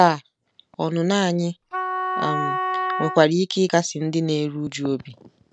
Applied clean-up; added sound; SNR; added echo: none; Wind instrument, woodwind instrument; 4 dB; none.